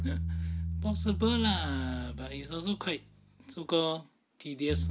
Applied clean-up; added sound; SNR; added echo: none; Bass guitar; 3 dB; none.